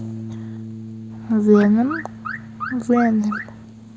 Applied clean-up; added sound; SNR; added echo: none; Alarm / Car + Bass guitar; 11 dB; none.